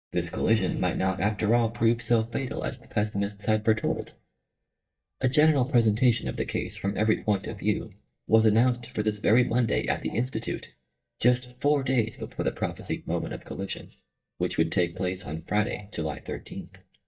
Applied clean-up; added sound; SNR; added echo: neural mask model DeepFilterNet 3.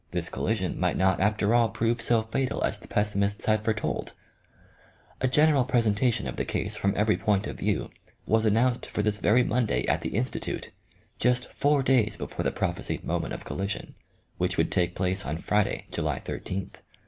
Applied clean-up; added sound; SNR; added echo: none; none; none; none.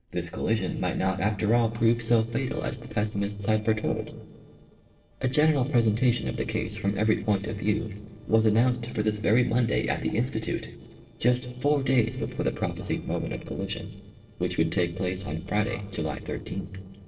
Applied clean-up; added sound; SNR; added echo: neural separator model SepFormer DNS4.